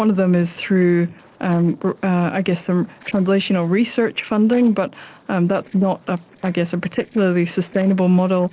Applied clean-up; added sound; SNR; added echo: neural separator model SepFormer DNS4.